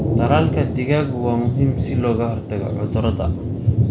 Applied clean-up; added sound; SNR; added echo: none; Thunder; -1 dB; none.